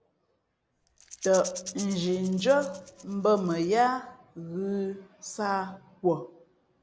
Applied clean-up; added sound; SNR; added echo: none; Rattle / Rattle (instrument); 15 dB; none.